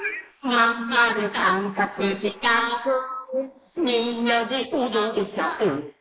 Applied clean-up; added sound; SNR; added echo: neural mask model Resemble Enhance denoiser.